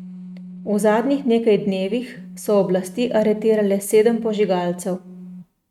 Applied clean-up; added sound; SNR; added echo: neural mask model RNNoise.